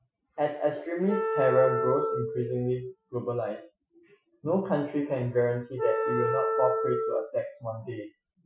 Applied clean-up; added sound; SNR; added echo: classical method Wiener filter.